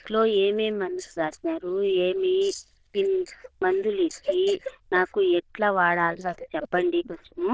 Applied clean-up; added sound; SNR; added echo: neural diffusion model UNIVERSE++.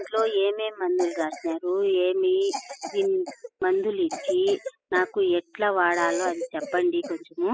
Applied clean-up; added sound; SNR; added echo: classical method spectral subtraction.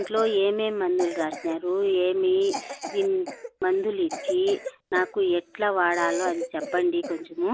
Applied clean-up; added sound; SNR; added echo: none; Cough; 12 dB; none.